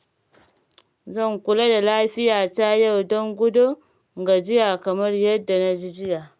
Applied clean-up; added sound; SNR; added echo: none; none; none; none.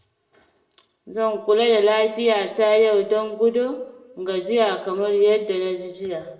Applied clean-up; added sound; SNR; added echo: none; none; none; reverberation time 0.7 s.